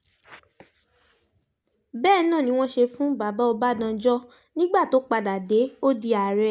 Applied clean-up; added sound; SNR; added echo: none; none; none; none.